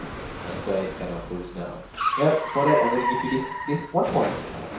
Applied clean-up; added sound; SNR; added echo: none; Car; 4 dB; reverberation time 0.6 s.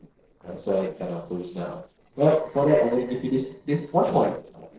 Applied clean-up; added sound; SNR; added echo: neural separator model SepFormer DNS4.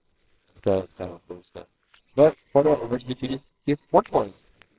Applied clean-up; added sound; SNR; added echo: neural separator model SepFormer WHAMR!.